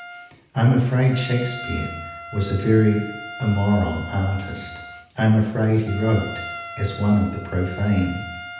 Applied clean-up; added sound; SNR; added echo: none; Trumpet; 14 dB; reverberation time 0.9 s.